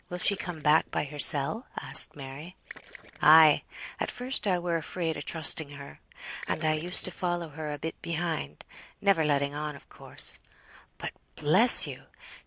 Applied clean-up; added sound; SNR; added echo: neural separator model SepFormer DNS4.